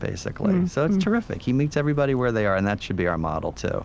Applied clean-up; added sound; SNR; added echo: none; Walk, footsteps; 19 dB; none.